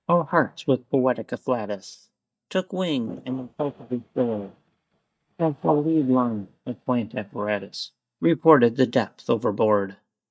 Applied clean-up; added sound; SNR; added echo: neural mask model DeepFilterNet 3.